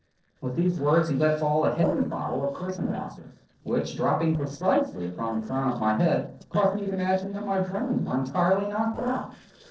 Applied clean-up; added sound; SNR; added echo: neural separator model SepFormer DNS4.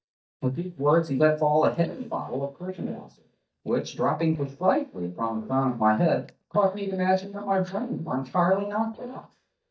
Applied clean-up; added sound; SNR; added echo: neural mask model DeepFilterNet 3.